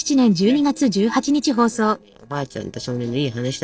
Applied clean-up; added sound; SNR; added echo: neural separator model SepFormer DNS4.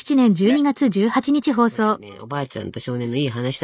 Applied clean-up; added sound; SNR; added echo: neural mask model Resemble Enhance denoiser.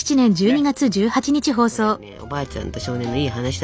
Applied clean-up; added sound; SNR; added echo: none; none; none; none.